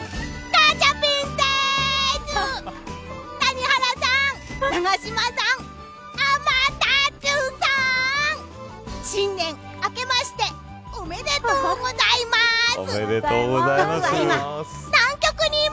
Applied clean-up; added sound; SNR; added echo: none; none; none; none.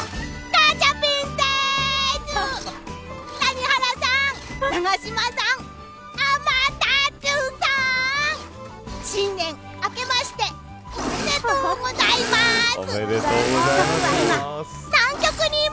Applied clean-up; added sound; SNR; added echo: none; Engine / Mechanisms; 11 dB; none.